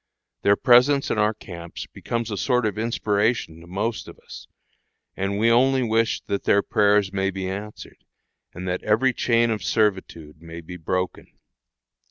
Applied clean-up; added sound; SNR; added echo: none; none; none; none.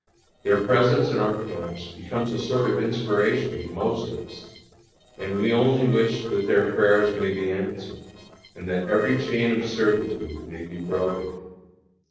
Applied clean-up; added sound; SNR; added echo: neural separator model SepFormer DNS4.